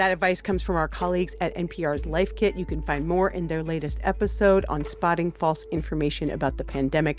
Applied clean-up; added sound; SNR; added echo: none; none; none; none.